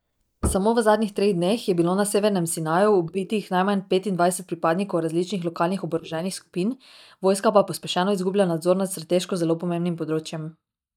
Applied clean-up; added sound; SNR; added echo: neural mask model DeepFilterNet 3.